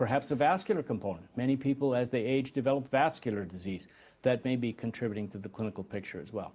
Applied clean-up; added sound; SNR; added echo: none; none; none; none.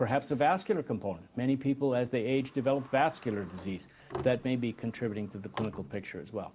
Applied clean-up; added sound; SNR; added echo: none; Sliding door; 17 dB; none.